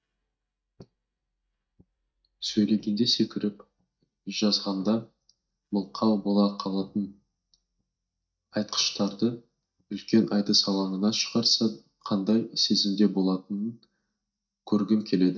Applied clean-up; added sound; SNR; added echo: neural mask model DeepFilterNet 3.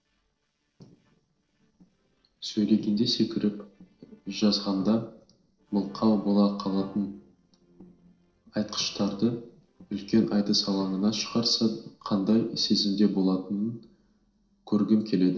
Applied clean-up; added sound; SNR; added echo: neural separator model SepFormer DNS4.